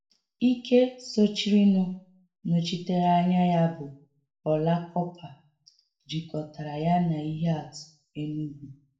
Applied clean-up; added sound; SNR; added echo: none; none; none; reverberation time 0.4 s.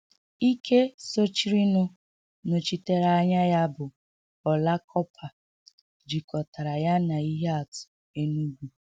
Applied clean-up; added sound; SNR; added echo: none; none; none; none.